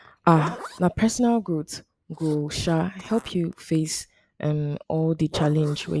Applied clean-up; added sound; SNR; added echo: neural mask model Resemble Enhance denoiser.